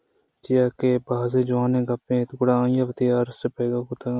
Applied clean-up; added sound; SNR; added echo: none; none; none; none.